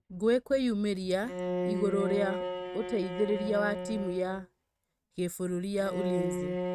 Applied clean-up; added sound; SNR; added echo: neural mask model RNNoise.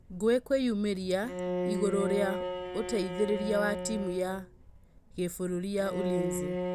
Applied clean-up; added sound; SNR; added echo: none; Bowed string instrument; 4 dB; none.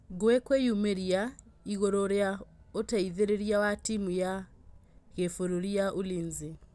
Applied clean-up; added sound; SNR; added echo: none; none; none; none.